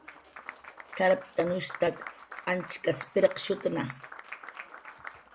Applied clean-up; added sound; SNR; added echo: none; Applause; 14 dB; none.